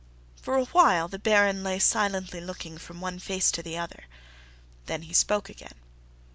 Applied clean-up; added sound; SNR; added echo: none; none; none; none.